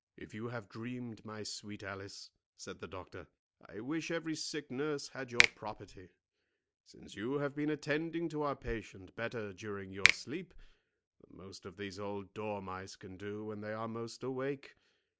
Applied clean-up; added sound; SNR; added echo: none; Finger snapping; -4 dB; none.